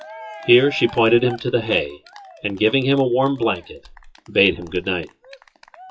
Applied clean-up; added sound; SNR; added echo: classical method WPE with log-MMSE.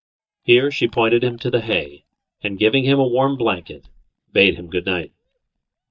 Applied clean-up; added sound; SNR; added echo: neural mask model DeepFilterNet 3.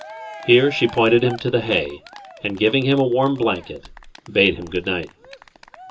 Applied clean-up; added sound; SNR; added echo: none; Cheering; 19 dB; reverberation time 0.2 s.